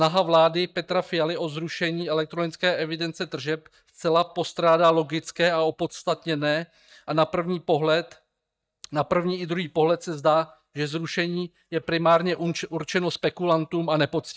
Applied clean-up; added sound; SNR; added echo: neural mask model DeepFilterNet 3.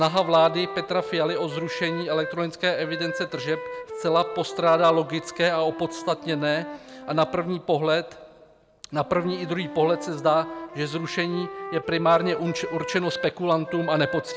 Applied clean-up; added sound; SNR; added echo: none; Wind instrument, woodwind instrument; 11 dB; none.